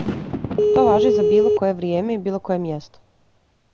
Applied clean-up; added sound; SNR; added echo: none; Fireworks + Telephone; -2 dB; none.